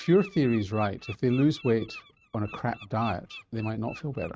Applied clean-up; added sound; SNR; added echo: neural mask model RNNoise.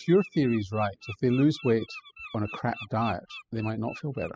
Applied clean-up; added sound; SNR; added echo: classical method spectral subtraction.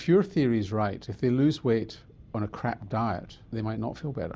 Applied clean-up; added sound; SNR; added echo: none; none; none; none.